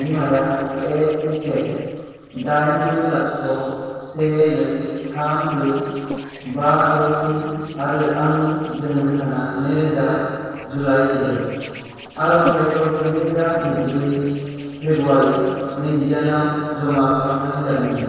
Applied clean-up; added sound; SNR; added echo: neural separator model SepFormer DNS4.